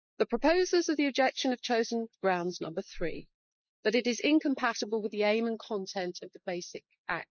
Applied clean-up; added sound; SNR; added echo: neural mask model Resemble Enhance denoiser.